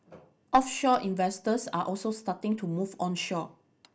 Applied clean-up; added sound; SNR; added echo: none; none; none; none.